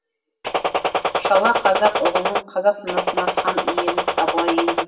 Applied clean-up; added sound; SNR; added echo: none; Gunshot, gunfire; -1 dB; reverberation time 0.7 s.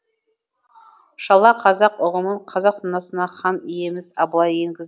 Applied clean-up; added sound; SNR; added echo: none; none; none; none.